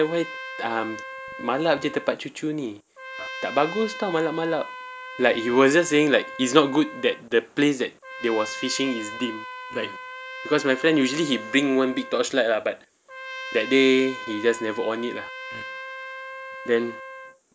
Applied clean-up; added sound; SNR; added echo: none; Trumpet; 13 dB; none.